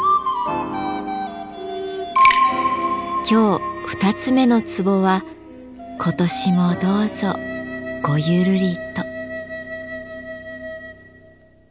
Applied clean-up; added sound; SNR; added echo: none; none; none; none.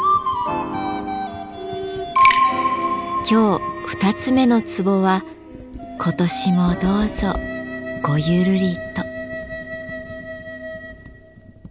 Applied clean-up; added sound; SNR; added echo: none; Computer keyboard; 18 dB; none.